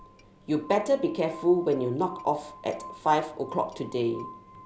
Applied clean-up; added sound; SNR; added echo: none; Clock + Glass; 18 dB; none.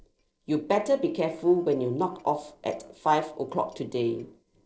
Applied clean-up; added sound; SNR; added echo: neural separator model SepFormer DNS4.